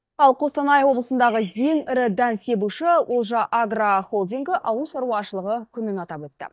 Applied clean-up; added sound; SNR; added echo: neural mask model DeepFilterNet 3.